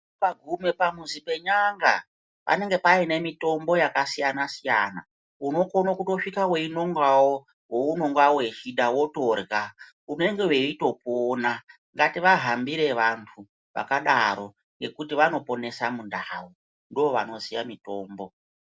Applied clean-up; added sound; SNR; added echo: none; none; none; none.